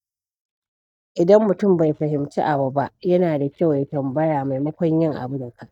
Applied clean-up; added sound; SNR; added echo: neural mask model DeepFilterNet 3.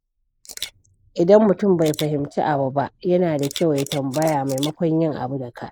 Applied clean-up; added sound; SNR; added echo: neural mask model Resemble Enhance denoiser.